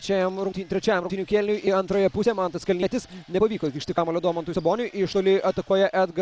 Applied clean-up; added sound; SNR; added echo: none; none; none; none.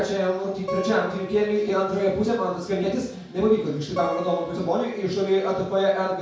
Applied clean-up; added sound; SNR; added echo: none; Acoustic guitar; 11 dB; reverberation time 0.5 s.